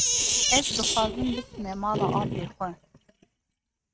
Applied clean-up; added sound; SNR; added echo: neural mask model RNNoise.